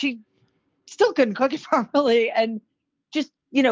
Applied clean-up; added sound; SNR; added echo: none; none; none; none.